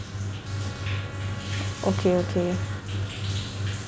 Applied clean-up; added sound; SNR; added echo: none; Trumpet; 20 dB; none.